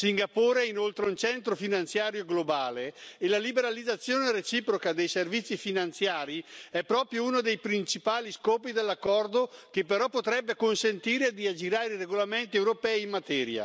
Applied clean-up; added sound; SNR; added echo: none; none; none; none.